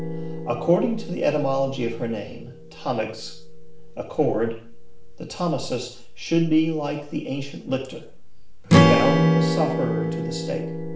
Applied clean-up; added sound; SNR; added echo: none; Strum; 1 dB; reverberation time 0.5 s.